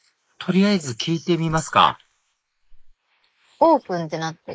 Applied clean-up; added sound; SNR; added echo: neural mask model Resemble Enhance denoiser.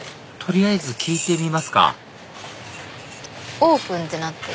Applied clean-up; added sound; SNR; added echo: none; none; none; none.